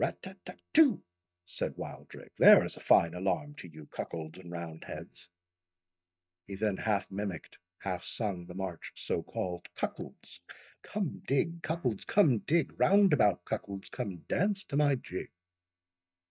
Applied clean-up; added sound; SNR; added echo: neural mask model DeepFilterNet 3.